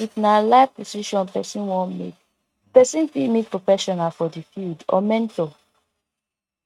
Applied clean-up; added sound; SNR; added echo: neural mask model RNNoise.